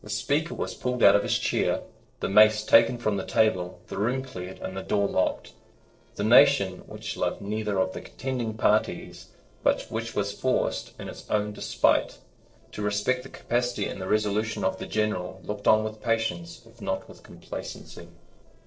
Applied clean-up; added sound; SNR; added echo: neural separator model SepFormer DNS4.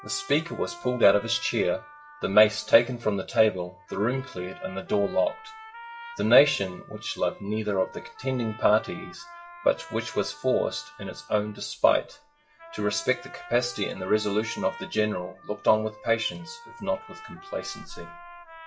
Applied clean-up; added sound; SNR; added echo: classical method WPE with log-MMSE.